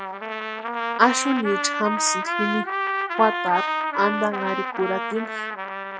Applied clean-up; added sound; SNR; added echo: none; Trumpet; 2 dB; none.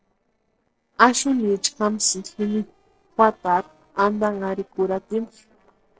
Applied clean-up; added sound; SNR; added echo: neural separator model SepFormer DNS4.